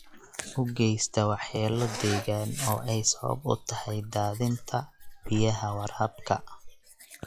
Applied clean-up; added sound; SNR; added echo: classical method log-MMSE.